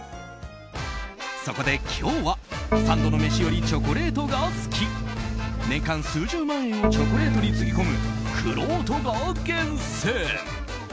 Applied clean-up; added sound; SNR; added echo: none; Organ; -2 dB; none.